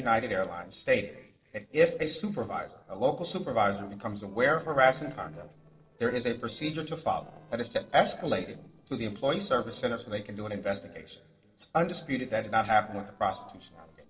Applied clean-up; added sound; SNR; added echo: neural separator model SepFormer DNS4.